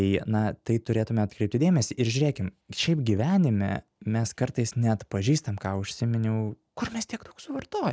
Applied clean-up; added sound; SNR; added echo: none; none; none; none.